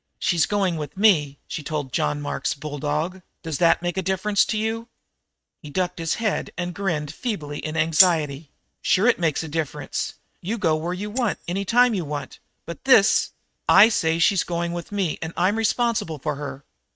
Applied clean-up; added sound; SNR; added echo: neural mask model RNNoise.